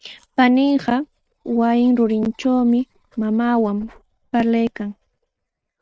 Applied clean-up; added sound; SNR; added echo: neural mask model RNNoise.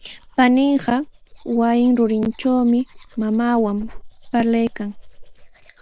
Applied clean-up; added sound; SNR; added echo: none; Domestic sounds, home sounds; 19 dB; none.